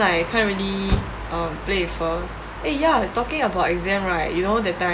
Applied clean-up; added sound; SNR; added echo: none; Motor vehicle (road); 14 dB; none.